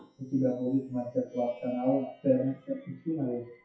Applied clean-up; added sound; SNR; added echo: classical method WPE with log-MMSE.